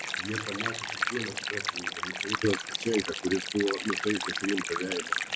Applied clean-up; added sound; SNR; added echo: none; Stream; 1 dB; none.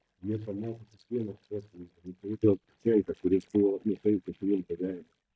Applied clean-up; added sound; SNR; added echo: neural mask model DeepFilterNet 3.